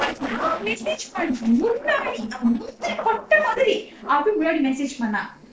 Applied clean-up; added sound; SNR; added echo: neural separator model SepFormer DNS4.